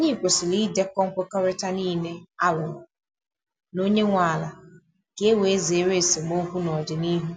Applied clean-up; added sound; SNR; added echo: none; none; none; none.